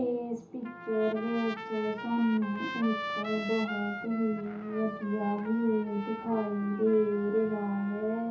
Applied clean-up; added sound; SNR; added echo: none; Trumpet; 10 dB; reverberation time 0.7 s.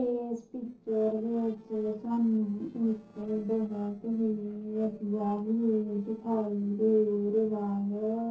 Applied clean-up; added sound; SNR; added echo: neural separator model SepFormer DNS4.